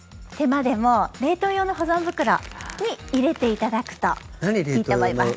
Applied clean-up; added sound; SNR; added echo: none; none; none; none.